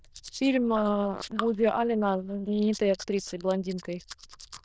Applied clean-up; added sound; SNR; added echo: neural diffusion model UNIVERSE++.